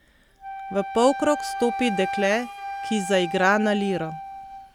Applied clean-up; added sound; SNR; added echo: none; Wind instrument, woodwind instrument; 8 dB; none.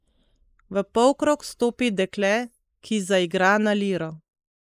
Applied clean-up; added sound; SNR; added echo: neural mask model Resemble Enhance denoiser.